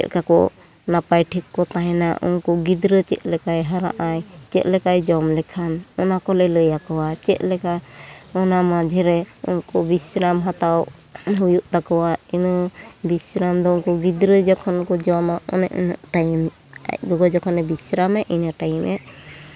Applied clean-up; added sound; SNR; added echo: none; none; none; none.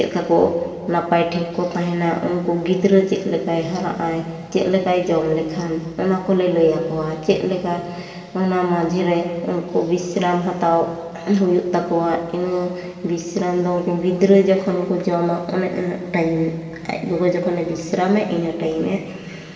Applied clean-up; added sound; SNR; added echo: none; none; none; reverberation time 2.2 s.